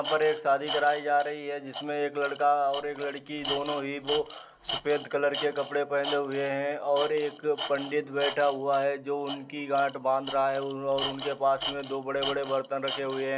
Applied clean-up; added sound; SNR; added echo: none; Tools; 11 dB; none.